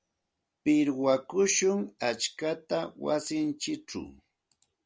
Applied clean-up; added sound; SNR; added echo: none; none; none; none.